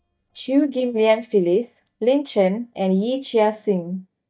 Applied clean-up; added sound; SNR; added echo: neural mask model DeepFilterNet 3.